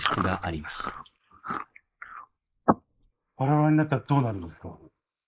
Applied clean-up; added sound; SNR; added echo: neural mask model Resemble Enhance denoiser.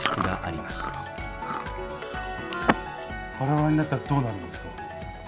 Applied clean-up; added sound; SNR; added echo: none; Chewing, mastication + Wind instrument, woodwind instrument; 5 dB; none.